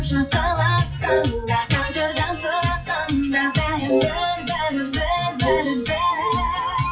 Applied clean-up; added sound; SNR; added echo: classical method WPE with log-MMSE.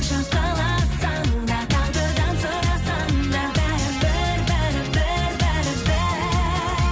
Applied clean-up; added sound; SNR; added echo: none; none; none; none.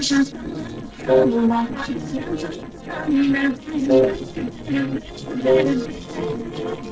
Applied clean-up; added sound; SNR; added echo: neural separator model SepFormer DNS4.